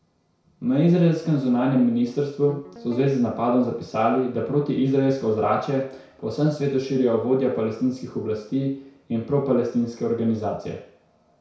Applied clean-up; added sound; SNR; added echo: none; Guitar; 19 dB; reverberation time 0.6 s.